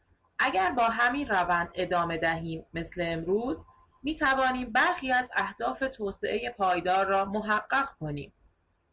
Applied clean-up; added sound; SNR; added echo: none; none; none; none.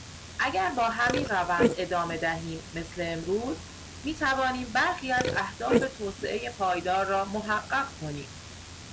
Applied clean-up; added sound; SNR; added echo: none; Burping, eructation; 5 dB; none.